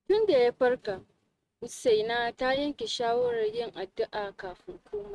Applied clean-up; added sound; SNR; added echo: neural mask model RNNoise.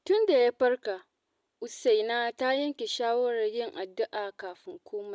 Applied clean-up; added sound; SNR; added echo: none; none; none; none.